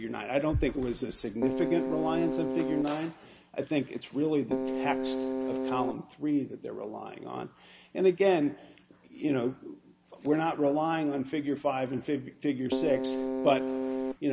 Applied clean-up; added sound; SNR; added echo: none; Keyboard (musical); 0 dB; none.